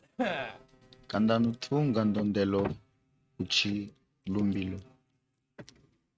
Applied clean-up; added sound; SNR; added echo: neural mask model RNNoise.